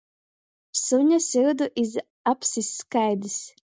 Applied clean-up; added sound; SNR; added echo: none; none; none; none.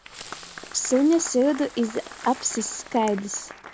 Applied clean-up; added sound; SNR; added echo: none; Applause + Fireworks; 16 dB; none.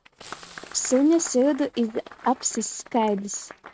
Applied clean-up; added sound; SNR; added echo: neural mask model RNNoise.